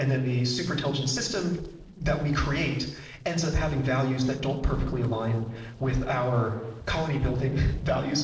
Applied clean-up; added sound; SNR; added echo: neural separator model SepFormer DNS4.